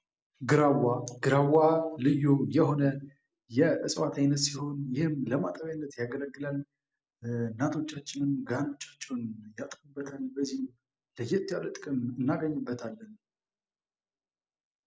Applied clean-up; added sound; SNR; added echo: none; none; none; none.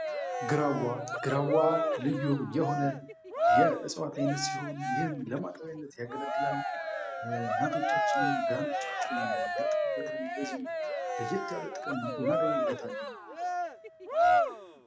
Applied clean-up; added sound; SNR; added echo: none; Cheering; -3 dB; none.